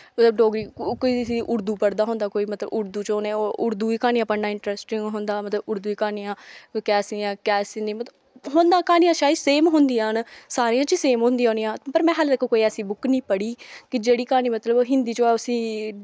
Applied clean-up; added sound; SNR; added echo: none; none; none; none.